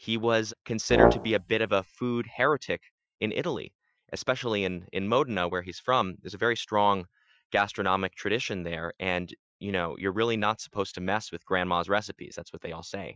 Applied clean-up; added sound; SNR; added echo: classical method Wiener filter.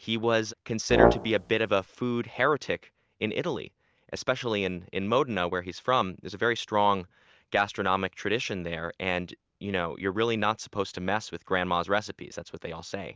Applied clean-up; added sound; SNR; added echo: none; Brass instrument; -4 dB; none.